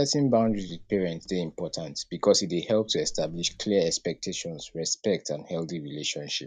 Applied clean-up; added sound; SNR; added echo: neural mask model DeepFilterNet 3.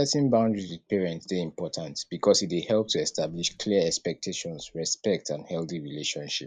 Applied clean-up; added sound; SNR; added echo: neural mask model Resemble Enhance denoiser.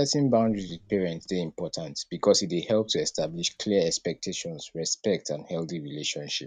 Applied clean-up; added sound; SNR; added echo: neural mask model RNNoise.